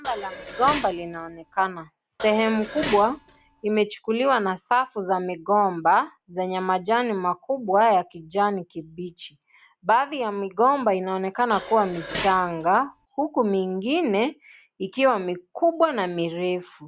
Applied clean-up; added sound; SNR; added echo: none; Dishes, pots, and pans; 11 dB; none.